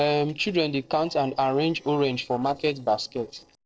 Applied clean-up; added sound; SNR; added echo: neural separator model SepFormer DNS4.